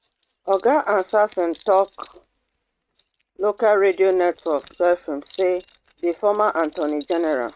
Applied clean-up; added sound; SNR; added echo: neural mask model RNNoise.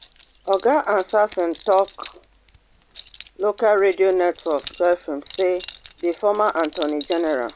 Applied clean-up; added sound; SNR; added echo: none; Keys jangling; 14 dB; none.